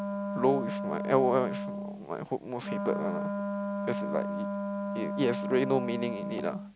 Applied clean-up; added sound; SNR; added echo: none; Wind instrument, woodwind instrument; 2 dB; none.